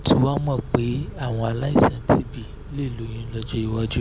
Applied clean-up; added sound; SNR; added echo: none; Idling / Accelerating, revving, vroom / Car; 13 dB; none.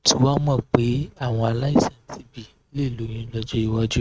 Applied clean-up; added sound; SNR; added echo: neural mask model RNNoise.